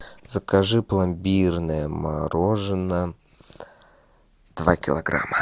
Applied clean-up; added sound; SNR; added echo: none; none; none; none.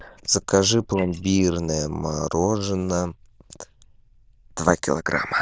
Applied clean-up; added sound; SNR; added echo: neural diffusion model UNIVERSE++.